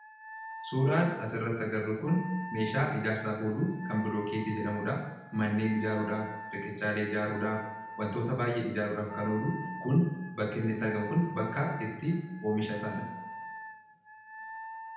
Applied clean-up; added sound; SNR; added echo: none; Wind instrument, woodwind instrument; 12 dB; reverberation time 0.9 s.